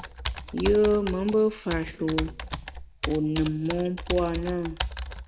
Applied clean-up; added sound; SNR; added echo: none; Computer keyboard; 8 dB; none.